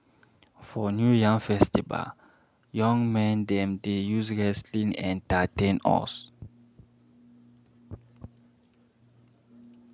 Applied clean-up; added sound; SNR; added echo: none; none; none; none.